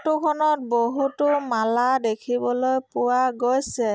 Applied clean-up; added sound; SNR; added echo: none; none; none; none.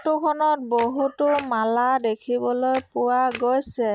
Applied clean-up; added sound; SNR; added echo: none; Camera; 19 dB; none.